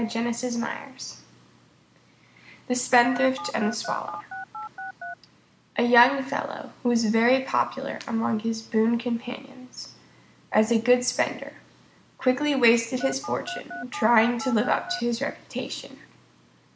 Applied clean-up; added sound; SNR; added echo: none; Telephone; 10 dB; none.